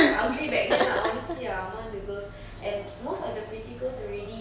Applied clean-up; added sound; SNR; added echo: none; none; none; none.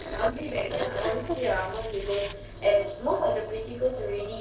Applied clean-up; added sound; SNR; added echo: neural separator model SepFormer DNS4.